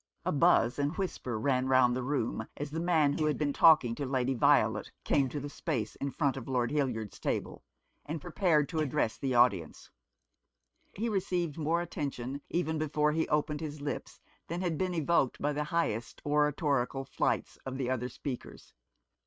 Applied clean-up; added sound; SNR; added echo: neural mask model RNNoise.